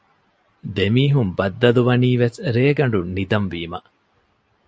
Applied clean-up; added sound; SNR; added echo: none; none; none; none.